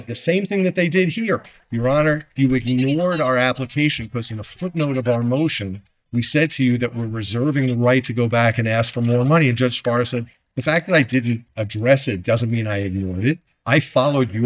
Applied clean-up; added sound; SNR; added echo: neural mask model DeepFilterNet 3.